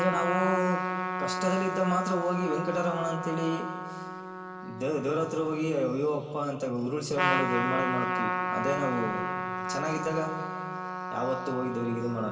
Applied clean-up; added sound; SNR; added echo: none; Trumpet; 3 dB; reverberation time 2.3 s.